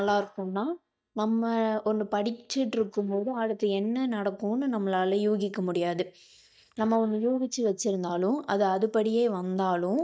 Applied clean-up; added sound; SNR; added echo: neural mask model DeepFilterNet 3.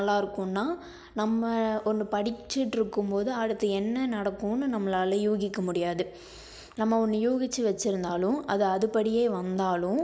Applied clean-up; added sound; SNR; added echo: none; none; none; none.